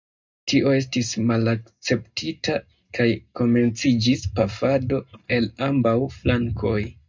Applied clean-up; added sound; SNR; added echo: neural mask model DeepFilterNet 3.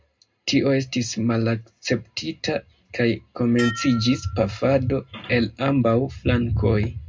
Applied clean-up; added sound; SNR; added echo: none; Dishes, pots, and pans; 16 dB; reverberation time 0.2 s.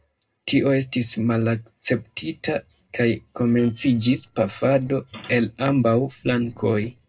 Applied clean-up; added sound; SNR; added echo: neural separator model SepFormer DNS4.